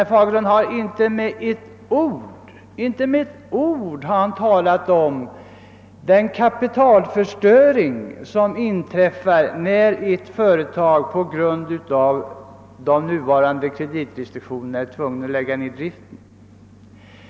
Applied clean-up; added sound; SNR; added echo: none; none; none; none.